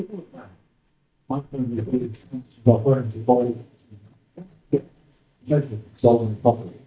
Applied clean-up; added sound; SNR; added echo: neural mask model DeepFilterNet 3.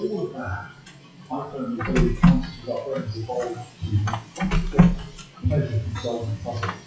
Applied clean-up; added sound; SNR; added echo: classical method WPE with log-MMSE.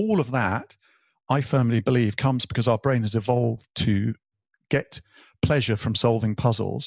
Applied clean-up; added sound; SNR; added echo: none; none; none; none.